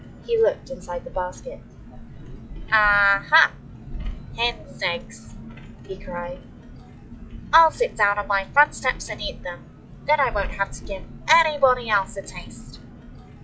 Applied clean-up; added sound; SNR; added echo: classical method log-MMSE.